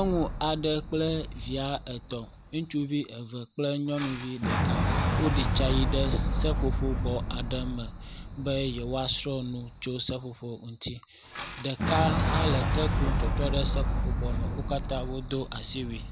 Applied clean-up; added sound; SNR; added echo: none; Boom; -2 dB; none.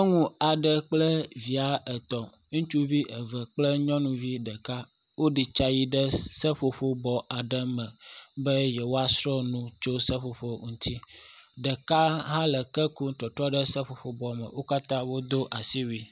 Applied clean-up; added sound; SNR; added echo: none; none; none; none.